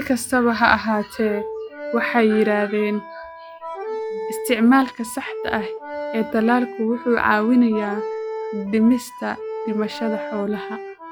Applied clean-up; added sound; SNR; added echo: classical method log-MMSE.